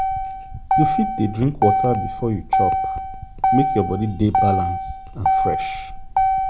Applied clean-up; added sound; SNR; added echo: none; Motor vehicle (road); -3 dB; none.